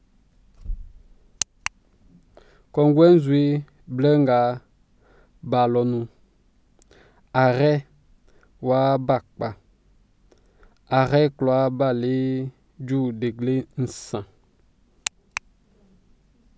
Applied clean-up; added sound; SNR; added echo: none; none; none; none.